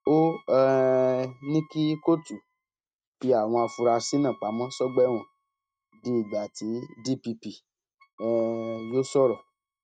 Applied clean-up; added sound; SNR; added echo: neural mask model RNNoise.